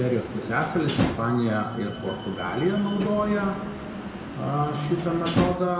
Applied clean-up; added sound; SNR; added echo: none; Slam; 6 dB; reverberation time 2.0 s.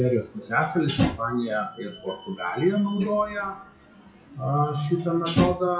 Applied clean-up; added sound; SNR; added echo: classical method WPE with log-MMSE.